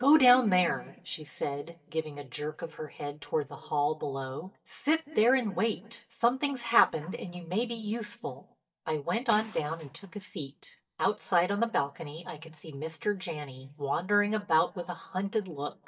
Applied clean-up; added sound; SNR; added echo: neural mask model DeepFilterNet 3.